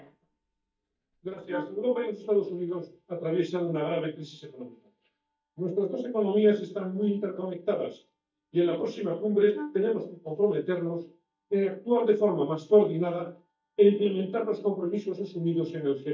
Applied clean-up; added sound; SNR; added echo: neural mask model DeepFilterNet 3.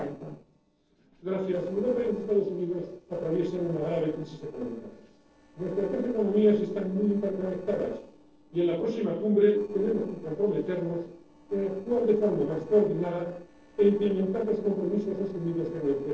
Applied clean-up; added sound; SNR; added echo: neural separator model SepFormer DNS4.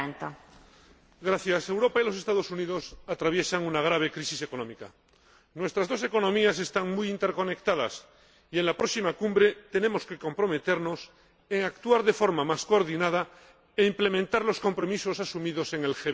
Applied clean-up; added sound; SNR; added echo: none; none; none; none.